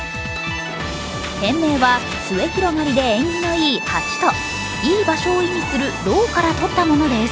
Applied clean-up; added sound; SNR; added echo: none; Bowed string instrument; 11 dB; none.